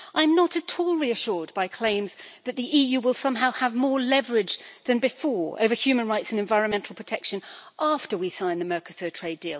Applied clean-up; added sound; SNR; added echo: none; none; none; none.